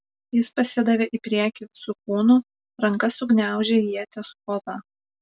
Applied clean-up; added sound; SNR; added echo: none; none; none; none.